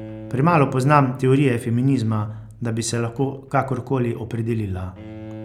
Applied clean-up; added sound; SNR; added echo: none; Bowed string instrument; 20 dB; none.